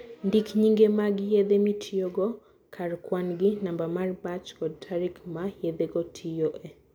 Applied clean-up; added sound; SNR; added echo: none; none; none; none.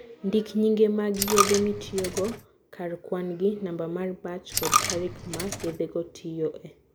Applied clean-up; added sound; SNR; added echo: none; Coin (dropping); 4 dB; none.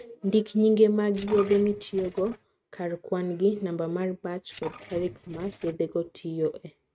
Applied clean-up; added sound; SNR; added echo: neural mask model RNNoise.